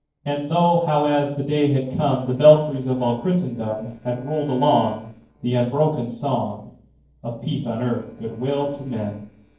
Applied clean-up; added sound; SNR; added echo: neural separator model SepFormer DNS4.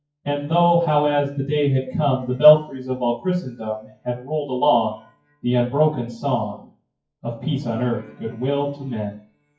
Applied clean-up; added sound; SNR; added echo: classical method WPE with log-MMSE.